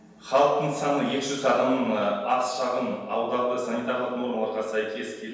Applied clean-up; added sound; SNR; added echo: none; none; none; reverberation time 1.2 s.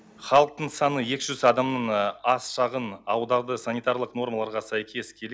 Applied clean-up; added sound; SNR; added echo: none; none; none; none.